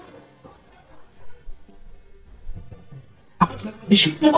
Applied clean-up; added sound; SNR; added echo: neural mask model DeepFilterNet 3.